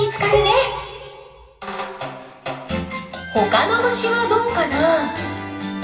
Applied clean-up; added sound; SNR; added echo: none; none; none; reverberation time 2.5 s.